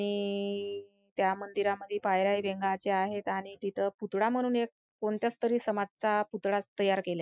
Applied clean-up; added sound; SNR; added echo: none; none; none; none.